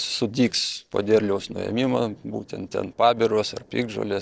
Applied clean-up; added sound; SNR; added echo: neural separator model SepFormer DNS4.